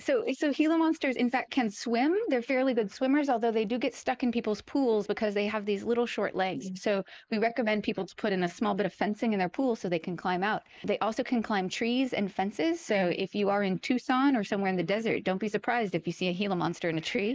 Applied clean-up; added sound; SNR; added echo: neural mask model Resemble Enhance denoiser.